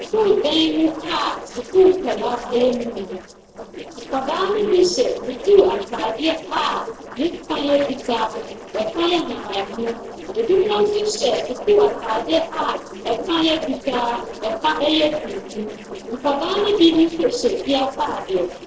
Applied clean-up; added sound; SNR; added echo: neural separator model SepFormer DNS4.